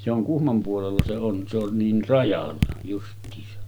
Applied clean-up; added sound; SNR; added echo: none; Raindrop / Drip; 6 dB; none.